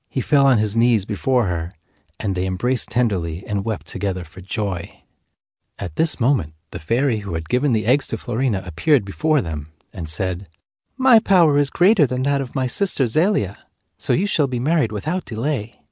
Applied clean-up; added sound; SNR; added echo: none; none; none; none.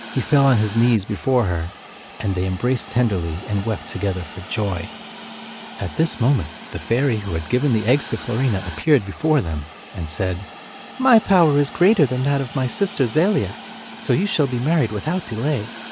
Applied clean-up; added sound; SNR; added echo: none; Hiss; 16 dB; none.